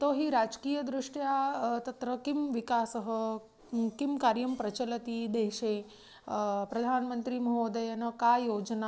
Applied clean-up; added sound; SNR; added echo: none; none; none; none.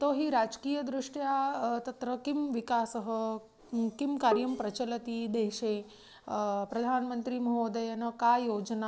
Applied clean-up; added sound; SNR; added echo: none; Bowed string instrument; 8 dB; none.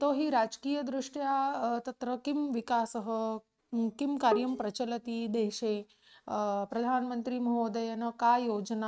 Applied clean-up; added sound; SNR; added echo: neural mask model RNNoise.